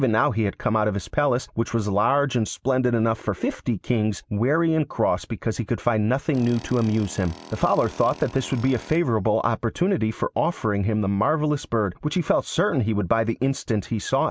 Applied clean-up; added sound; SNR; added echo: none; Tools; 19 dB; none.